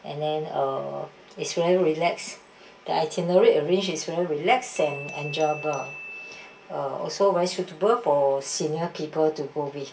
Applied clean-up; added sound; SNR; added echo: none; Glass / Bell; 17 dB; reverberation time 0.2 s.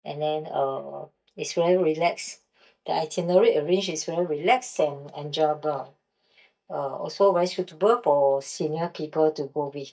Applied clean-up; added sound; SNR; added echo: neural mask model DeepFilterNet 3.